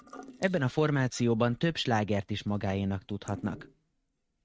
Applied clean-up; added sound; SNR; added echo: neural mask model RNNoise.